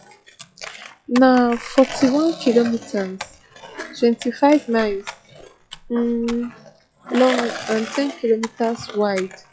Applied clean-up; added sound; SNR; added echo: classical method log-MMSE.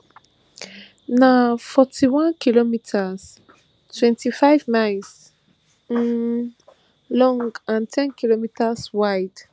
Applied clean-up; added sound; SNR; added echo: none; none; none; none.